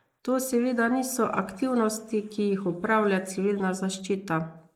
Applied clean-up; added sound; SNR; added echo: neural mask model Resemble Enhance denoiser.